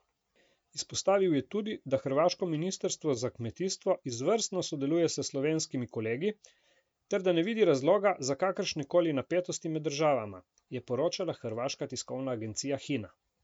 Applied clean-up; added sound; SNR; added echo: none; none; none; none.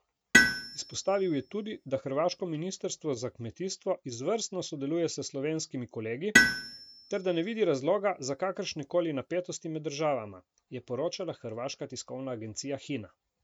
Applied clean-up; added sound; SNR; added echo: none; Tools; -2 dB; none.